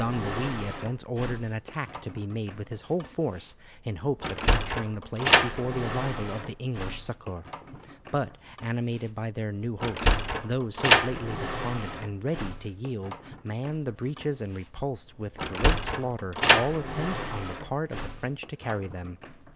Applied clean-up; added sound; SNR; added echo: none; Sliding door; -2 dB; none.